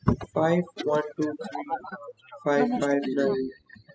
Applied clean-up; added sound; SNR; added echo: classical method spectral subtraction.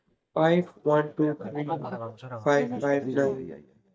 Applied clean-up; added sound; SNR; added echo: neural mask model DeepFilterNet 3.